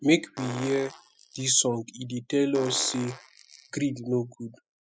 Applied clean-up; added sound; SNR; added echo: classical method spectral subtraction.